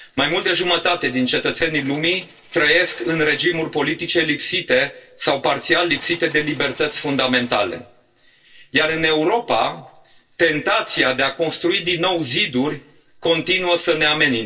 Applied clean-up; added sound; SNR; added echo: neural separator model SepFormer DNS4.